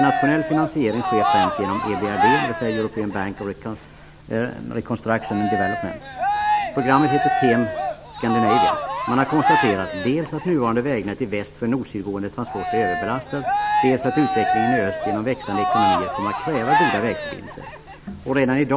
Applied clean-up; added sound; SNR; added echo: none; Cheering; 1 dB; none.